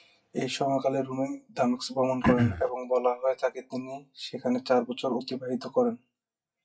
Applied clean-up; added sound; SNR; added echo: classical method WPE with log-MMSE.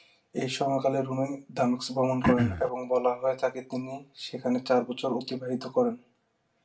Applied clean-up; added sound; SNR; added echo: none; Cough; -1 dB; reverberation time 0.2 s.